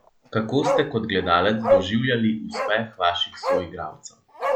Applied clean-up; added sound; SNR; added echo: none; Bark; 3 dB; none.